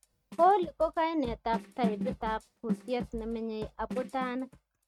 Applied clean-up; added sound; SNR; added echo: neural mask model RNNoise.